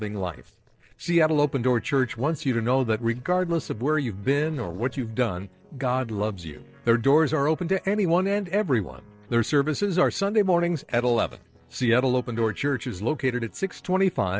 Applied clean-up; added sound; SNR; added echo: neural separator model SepFormer DNS4.